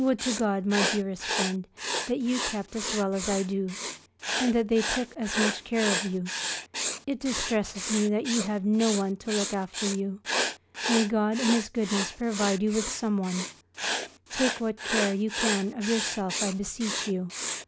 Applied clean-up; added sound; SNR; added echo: none; Writing; 4 dB; none.